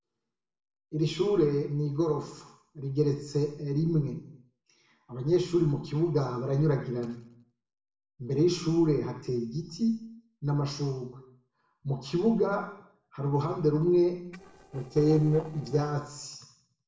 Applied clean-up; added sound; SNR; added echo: neural separator model SepFormer DNS4.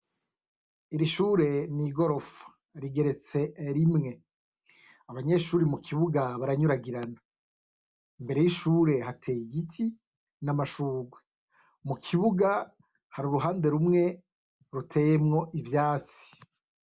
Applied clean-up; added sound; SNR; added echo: none; none; none; none.